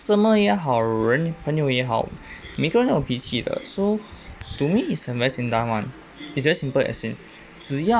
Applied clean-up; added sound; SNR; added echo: none; none; none; none.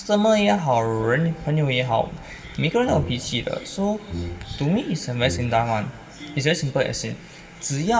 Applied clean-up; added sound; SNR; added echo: none; Brass instrument; 11 dB; reverberation time 1.8 s.